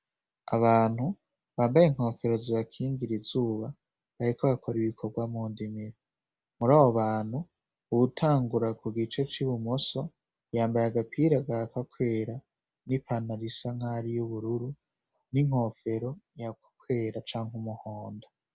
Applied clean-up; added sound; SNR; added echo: none; none; none; none.